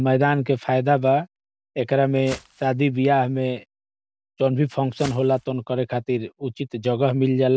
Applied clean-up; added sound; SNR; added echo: none; Walk, footsteps; 17 dB; none.